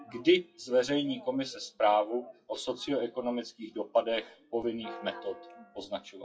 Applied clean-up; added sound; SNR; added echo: classical method WPE with log-MMSE.